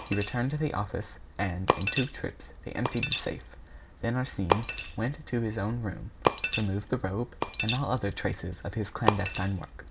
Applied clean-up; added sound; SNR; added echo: none; Shatter; 3 dB; none.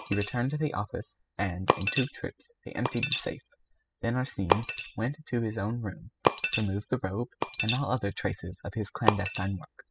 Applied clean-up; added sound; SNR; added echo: classical method spectral subtraction.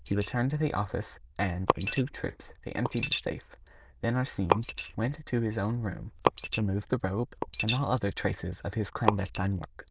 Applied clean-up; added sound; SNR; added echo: neural diffusion model UNIVERSE++.